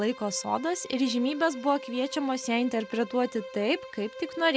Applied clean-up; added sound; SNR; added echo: none; Bowed string instrument; 15 dB; none.